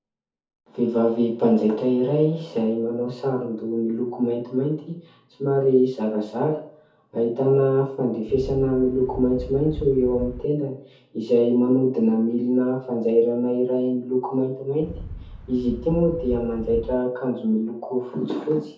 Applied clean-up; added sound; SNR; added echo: none; Wind; 12 dB; reverberation time 0.5 s.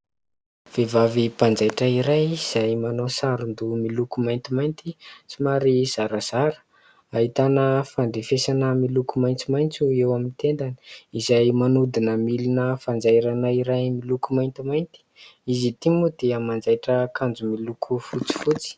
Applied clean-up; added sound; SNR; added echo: none; none; none; none.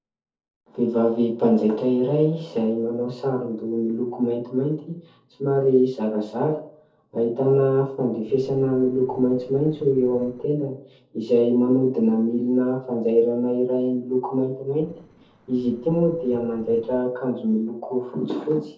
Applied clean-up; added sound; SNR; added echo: neural separator model SepFormer DNS4.